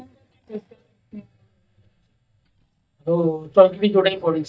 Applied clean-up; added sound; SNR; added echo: neural mask model DeepFilterNet 3.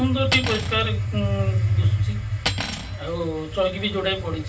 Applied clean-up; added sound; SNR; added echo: none; Cutlery, silverware; 11 dB; reverberation time 0.2 s.